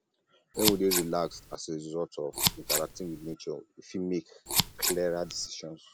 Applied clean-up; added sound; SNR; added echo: none; Scissors; -1 dB; none.